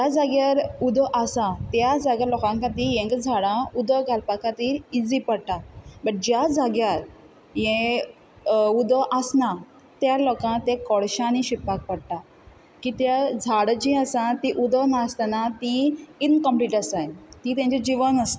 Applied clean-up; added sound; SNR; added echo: none; none; none; none.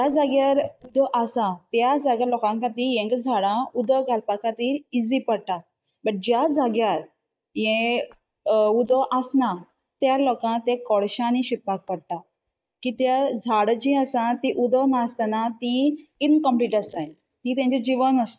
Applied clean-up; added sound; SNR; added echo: neural mask model DeepFilterNet 3.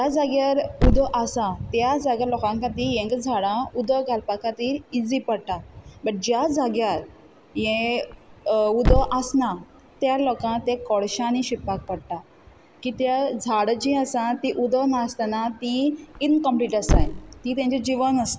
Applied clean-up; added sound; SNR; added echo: none; Thump, thud; 7 dB; none.